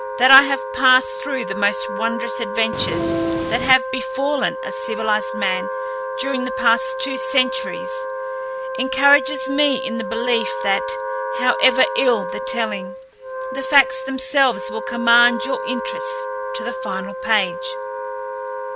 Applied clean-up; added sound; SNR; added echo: none; Train + Wind instrument, woodwind instrument; 5 dB; none.